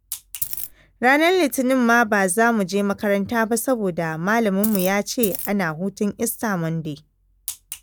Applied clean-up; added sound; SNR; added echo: none; Coin (dropping); 6 dB; none.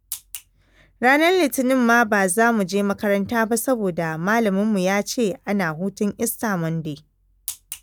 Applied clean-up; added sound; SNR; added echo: none; none; none; none.